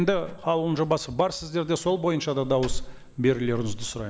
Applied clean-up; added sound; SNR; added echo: none; Slam; 10 dB; none.